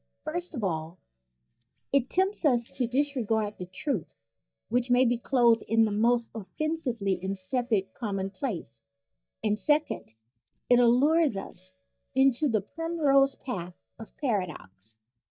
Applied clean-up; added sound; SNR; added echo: neural mask model DeepFilterNet 3.